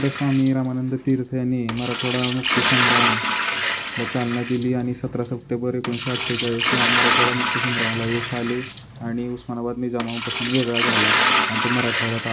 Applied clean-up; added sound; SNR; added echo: none; Liquid; -2 dB; none.